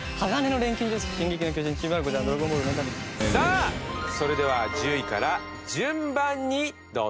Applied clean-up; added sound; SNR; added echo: none; Church bell; 18 dB; none.